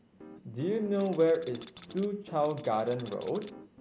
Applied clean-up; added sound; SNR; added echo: none; Piano + Tools; 18 dB; none.